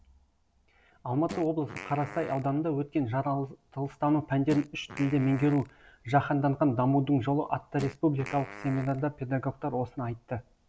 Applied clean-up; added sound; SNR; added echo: none; Fart; 17 dB; none.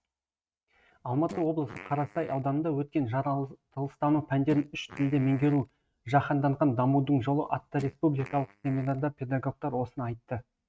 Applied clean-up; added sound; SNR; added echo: neural mask model RNNoise.